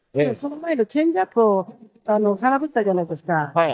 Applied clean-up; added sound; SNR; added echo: neural mask model DeepFilterNet 3.